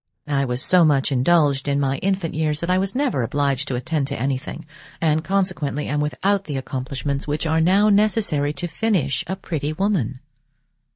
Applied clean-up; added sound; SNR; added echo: neural mask model DeepFilterNet 3.